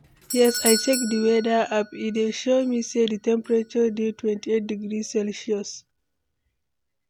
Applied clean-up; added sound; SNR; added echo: none; Doorbell; 12 dB; none.